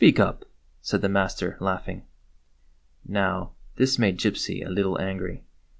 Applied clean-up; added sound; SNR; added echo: none; none; none; none.